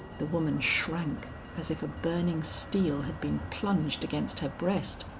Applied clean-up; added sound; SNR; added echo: none; Motor vehicle (road); 10 dB; none.